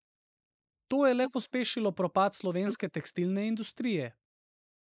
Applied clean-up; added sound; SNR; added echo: neural mask model Resemble Enhance denoiser.